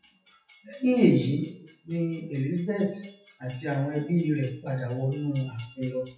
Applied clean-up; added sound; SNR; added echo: classical method WPE with log-MMSE.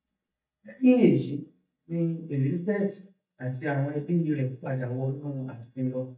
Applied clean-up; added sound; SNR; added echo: neural mask model DeepFilterNet 3.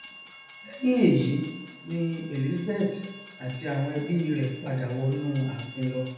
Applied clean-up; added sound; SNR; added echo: none; Train; 19 dB; reverberation time 0.9 s.